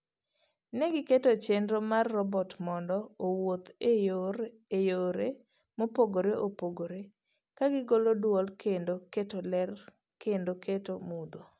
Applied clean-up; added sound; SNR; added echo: none; none; none; none.